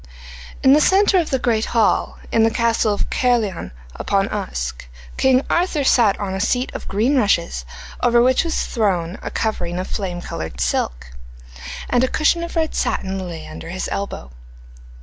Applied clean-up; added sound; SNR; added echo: none; none; none; none.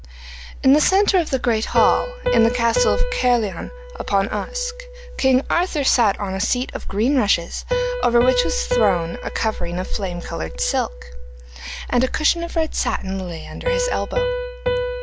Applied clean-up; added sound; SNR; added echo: none; Piano; 7 dB; none.